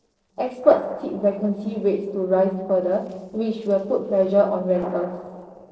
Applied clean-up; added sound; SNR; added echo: neural separator model SepFormer DNS4.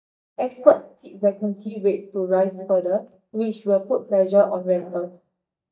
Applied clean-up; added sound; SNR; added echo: neural mask model DeepFilterNet 3.